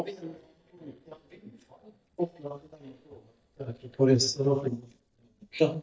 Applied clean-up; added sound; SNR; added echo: neural mask model DeepFilterNet 3.